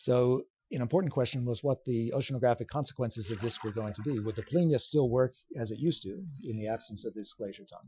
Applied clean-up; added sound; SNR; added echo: classical method Wiener filter.